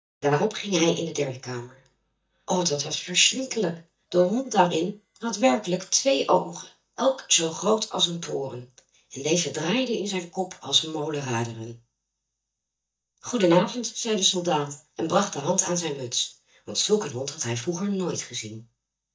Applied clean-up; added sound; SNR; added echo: neural mask model DeepFilterNet 3.